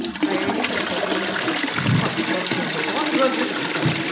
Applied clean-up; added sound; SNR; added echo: none; Toilet flush; -3 dB; reverberation time 1.0 s.